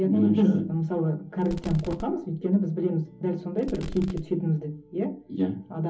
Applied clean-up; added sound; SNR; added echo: none; Fireworks; 12 dB; reverberation time 0.3 s.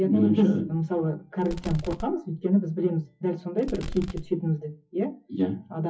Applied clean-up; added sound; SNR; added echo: classical method WPE with log-MMSE.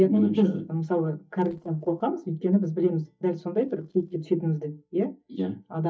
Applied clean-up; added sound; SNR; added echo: neural mask model DeepFilterNet 3.